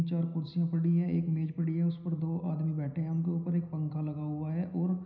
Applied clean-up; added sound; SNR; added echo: none; none; none; reverberation time 0.9 s.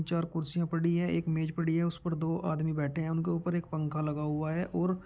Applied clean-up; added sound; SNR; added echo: none; none; none; none.